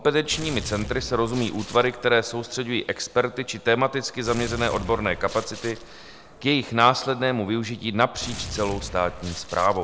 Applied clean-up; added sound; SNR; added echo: none; Gunshot, gunfire; 14 dB; none.